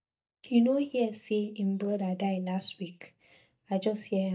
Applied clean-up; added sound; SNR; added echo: neural mask model DeepFilterNet 3.